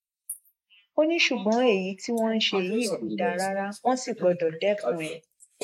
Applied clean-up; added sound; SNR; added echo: neural mask model Resemble Enhance denoiser.